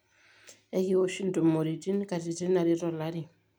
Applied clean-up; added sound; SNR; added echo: none; none; none; none.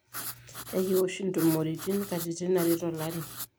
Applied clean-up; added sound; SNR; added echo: none; Writing; 11 dB; none.